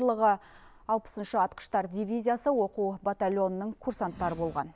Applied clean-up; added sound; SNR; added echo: none; none; none; none.